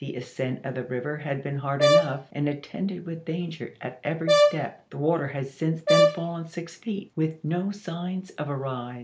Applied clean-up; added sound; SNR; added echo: none; Brass instrument; -4 dB; none.